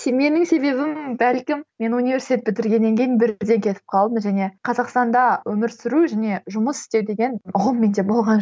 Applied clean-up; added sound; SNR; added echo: none; none; none; none.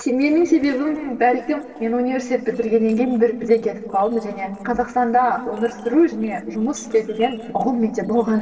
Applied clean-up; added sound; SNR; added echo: neural separator model SepFormer DNS4.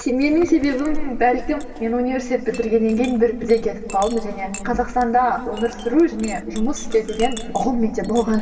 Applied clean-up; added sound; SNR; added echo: none; Chink, clink; 10 dB; reverberation time 2.4 s.